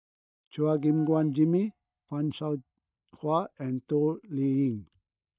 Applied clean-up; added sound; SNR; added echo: neural mask model DeepFilterNet 3.